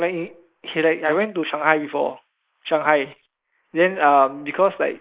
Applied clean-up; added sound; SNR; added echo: neural mask model Resemble Enhance denoiser.